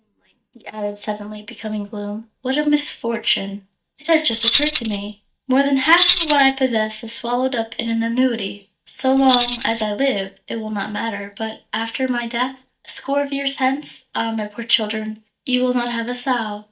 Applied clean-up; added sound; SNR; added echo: neural mask model DeepFilterNet 3.